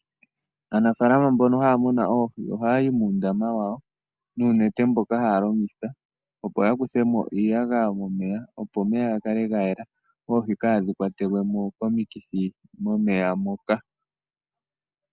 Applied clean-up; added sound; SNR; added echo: none; none; none; none.